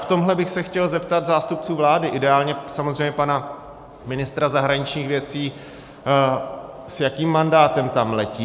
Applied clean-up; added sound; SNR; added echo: none; none; none; none.